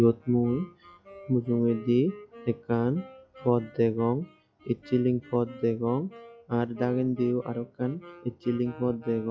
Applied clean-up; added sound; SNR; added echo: classical method log-MMSE.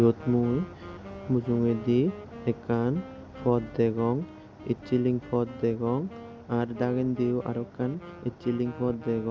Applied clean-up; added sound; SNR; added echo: none; Wind instrument, woodwind instrument; 17 dB; none.